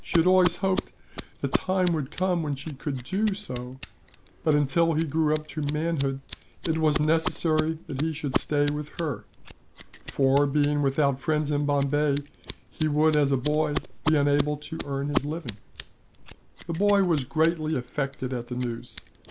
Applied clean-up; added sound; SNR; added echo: none; Scissors; 6 dB; none.